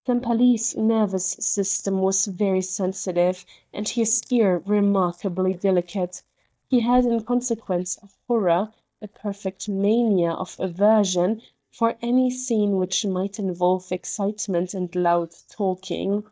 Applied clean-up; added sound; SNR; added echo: neural mask model DeepFilterNet 3.